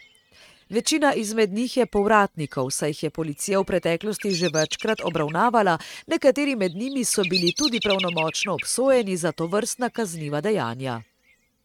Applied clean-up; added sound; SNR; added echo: neural mask model RNNoise.